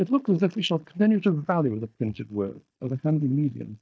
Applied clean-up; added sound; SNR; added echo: neural mask model DeepFilterNet 3.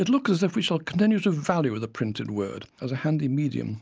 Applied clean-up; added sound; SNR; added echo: none; none; none; none.